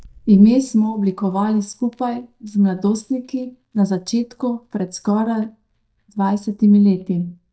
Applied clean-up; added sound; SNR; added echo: neural mask model DeepFilterNet 3.